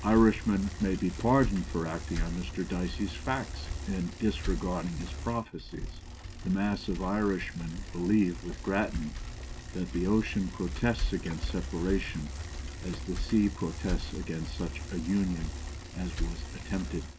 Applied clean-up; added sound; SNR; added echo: none; Bicycle; 5 dB; none.